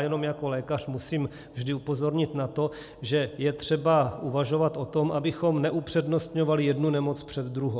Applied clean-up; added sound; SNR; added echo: none; none; none; none.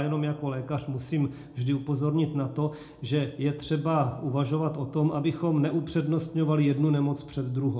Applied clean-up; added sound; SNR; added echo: none; none; none; reverberation time 0.4 s.